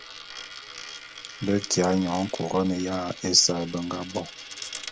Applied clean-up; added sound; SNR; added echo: none; Coin (dropping); 13 dB; none.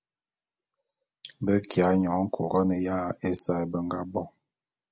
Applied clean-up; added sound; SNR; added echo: none; none; none; none.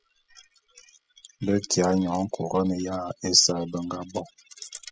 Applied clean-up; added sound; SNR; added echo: classical method spectral subtraction.